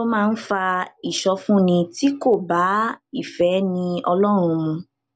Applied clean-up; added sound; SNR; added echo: none; none; none; none.